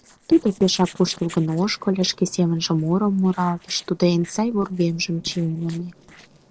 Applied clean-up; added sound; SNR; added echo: neural separator model SepFormer DNS4.